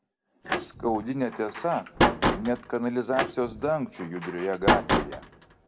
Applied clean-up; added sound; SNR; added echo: none; Slam; -1 dB; reverberation time 0.3 s.